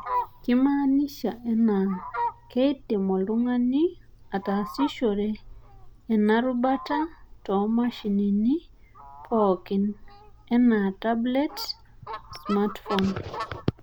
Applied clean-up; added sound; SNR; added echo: none; Fowl; 13 dB; none.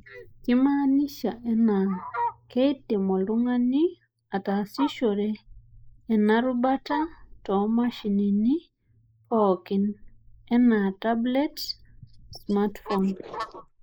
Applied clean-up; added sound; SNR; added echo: neural mask model Resemble Enhance denoiser.